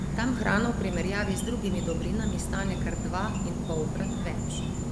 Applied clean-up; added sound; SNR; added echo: none; Insect; -1 dB; none.